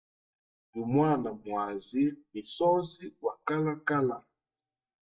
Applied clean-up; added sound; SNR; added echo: neural mask model DeepFilterNet 3.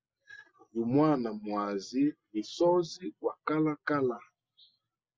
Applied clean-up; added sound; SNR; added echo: none; none; none; none.